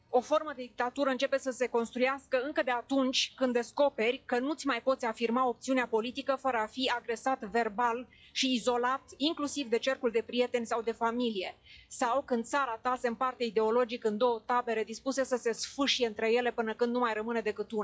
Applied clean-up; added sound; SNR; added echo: classical method log-MMSE.